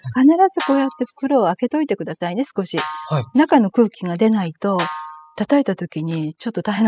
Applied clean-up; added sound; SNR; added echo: classical method spectral subtraction.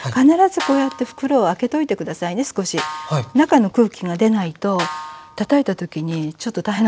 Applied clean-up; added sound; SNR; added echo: none; Snare drum; 15 dB; none.